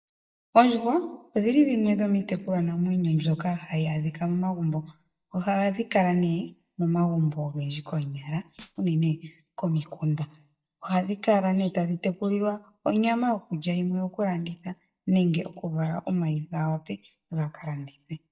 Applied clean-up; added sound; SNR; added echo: neural mask model DeepFilterNet 3.